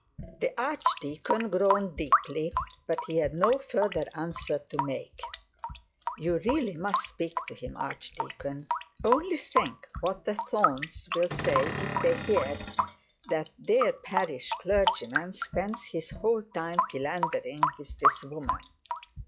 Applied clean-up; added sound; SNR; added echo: classical method log-MMSE.